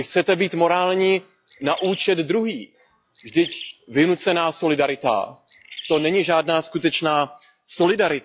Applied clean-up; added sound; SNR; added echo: classical method log-MMSE.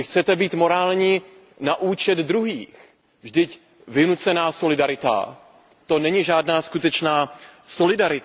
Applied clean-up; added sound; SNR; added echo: none; none; none; none.